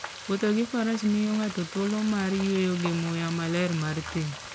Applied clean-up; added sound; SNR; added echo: none; Frying (food); 13 dB; none.